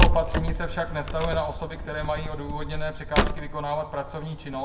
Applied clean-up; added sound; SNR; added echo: none; Wood; -3 dB; reverberation time 0.7 s.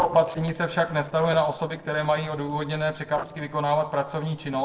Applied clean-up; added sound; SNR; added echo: neural separator model SepFormer DNS4.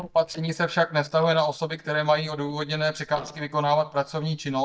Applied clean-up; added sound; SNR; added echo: neural mask model DeepFilterNet 3.